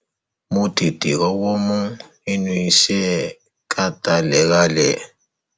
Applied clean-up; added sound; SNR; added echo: none; none; none; none.